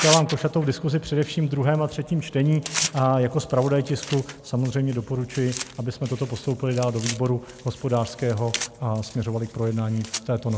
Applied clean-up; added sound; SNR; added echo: none; Tearing; 11 dB; none.